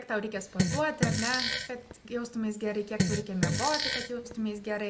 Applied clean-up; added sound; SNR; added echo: none; Fart; -1 dB; none.